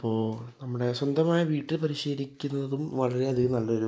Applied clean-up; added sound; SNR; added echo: none; none; none; none.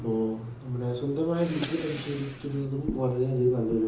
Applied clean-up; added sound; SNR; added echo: none; Breathing; 8 dB; reverberation time 0.7 s.